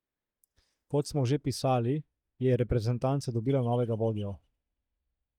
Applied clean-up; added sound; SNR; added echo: neural mask model DeepFilterNet 3.